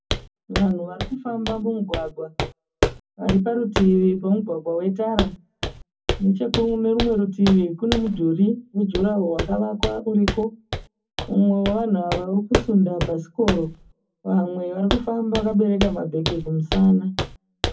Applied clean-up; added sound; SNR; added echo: none; Walk, footsteps; 7 dB; reverberation time 0.3 s.